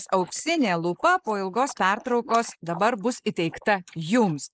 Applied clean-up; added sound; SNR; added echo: neural mask model Resemble Enhance denoiser.